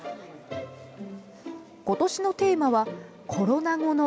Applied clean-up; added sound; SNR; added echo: none; none; none; none.